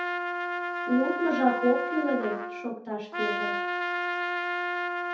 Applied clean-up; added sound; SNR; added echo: none; Trumpet; 1 dB; reverberation time 0.5 s.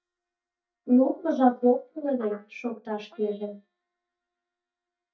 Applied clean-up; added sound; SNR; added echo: neural mask model DeepFilterNet 3.